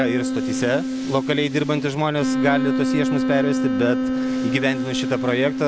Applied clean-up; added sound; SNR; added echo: none; Wind instrument, woodwind instrument; 0 dB; none.